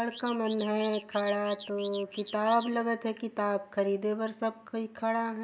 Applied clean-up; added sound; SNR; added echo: none; Alarm / Car; 16 dB; none.